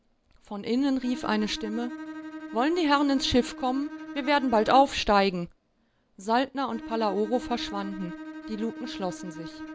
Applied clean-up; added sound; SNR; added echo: none; Bowed string instrument; 13 dB; none.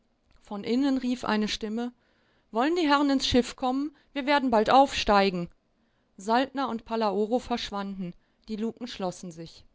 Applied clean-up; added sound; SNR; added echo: none; none; none; none.